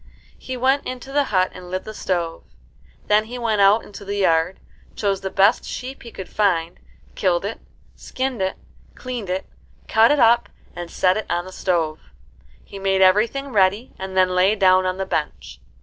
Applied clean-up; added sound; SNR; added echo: none; none; none; none.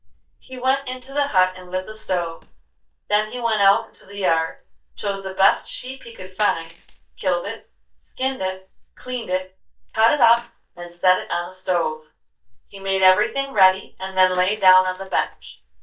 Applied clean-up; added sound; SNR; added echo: neural mask model DeepFilterNet 3.